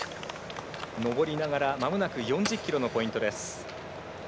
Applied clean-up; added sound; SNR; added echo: none; Fire; 15 dB; none.